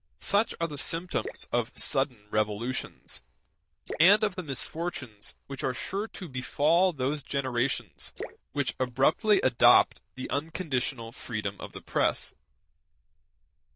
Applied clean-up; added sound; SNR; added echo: neural diffusion model UNIVERSE++.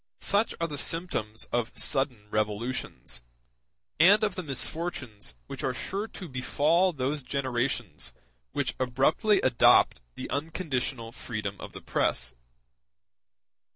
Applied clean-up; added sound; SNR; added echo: none; none; none; none.